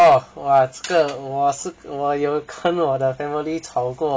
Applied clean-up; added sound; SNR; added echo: none; none; none; none.